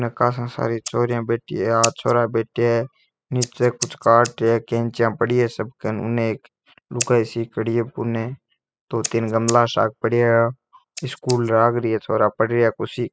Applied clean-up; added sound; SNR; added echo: classical method spectral subtraction.